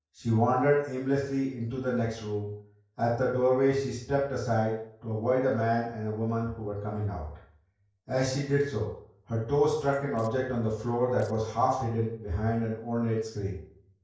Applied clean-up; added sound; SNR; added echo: neural separator model SepFormer DNS4.